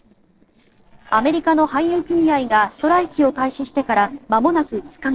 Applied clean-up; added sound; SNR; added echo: neural separator model SepFormer DNS4.